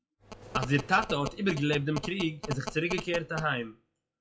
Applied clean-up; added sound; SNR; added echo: classical method WPE with log-MMSE.